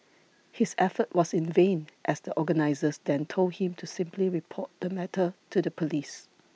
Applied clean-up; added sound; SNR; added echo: none; none; none; none.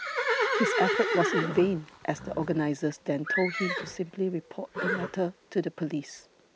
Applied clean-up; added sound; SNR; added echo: none; Livestock, farm animals, working animals; 2 dB; none.